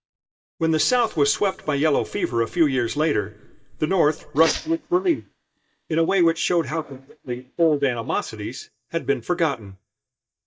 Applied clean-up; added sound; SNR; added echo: neural mask model DeepFilterNet 3.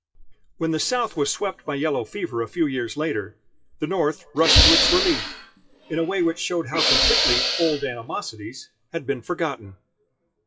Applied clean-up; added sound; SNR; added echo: classical method WPE with log-MMSE.